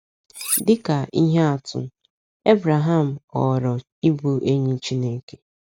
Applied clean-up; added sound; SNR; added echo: none; Cutlery, silverware; 9 dB; none.